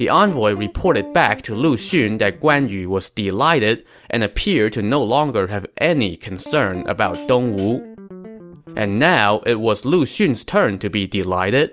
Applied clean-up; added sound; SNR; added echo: none; Hi-hat + Guitar; 16 dB; none.